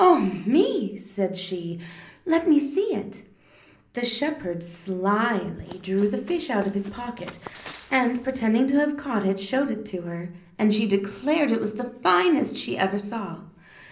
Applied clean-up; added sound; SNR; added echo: none; Run; 19 dB; reverberation time 0.5 s.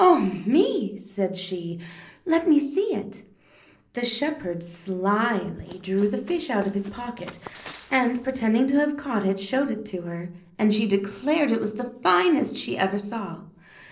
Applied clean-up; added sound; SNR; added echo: neural separator model SepFormer DNS4.